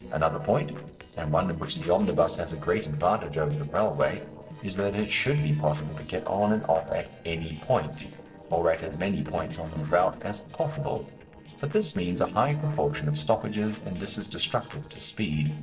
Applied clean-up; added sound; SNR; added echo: neural separator model SepFormer DNS4.